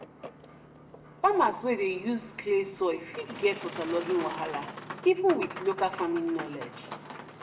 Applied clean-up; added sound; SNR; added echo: none; Boat, Water vehicle; 13 dB; reverberation time 0.7 s.